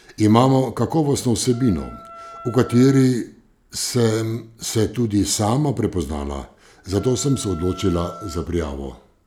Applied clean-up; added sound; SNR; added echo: none; Wind instrument, woodwind instrument; 19 dB; none.